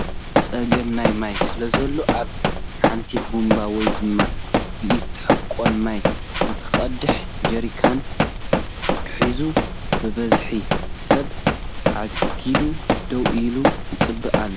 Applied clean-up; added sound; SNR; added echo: none; Run; -4 dB; none.